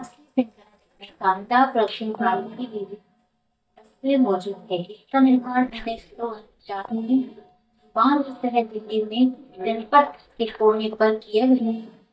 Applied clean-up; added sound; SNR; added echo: neural mask model DeepFilterNet 3.